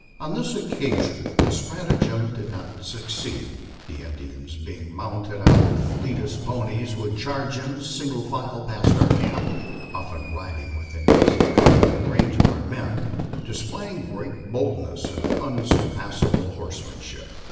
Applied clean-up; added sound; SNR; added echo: none; Fireworks; -5 dB; reverberation time 1.2 s.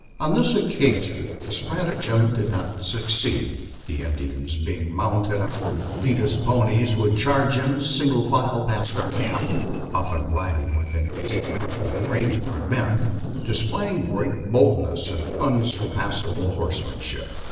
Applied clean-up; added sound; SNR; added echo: neural separator model SepFormer DNS4.